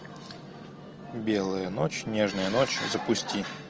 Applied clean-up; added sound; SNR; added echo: none; none; none; none.